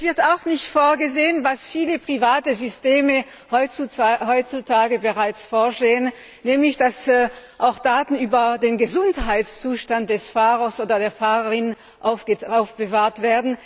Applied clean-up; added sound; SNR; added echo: none; none; none; none.